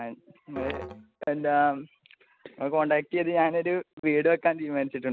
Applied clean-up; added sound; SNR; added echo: none; Musical instrument; 17 dB; none.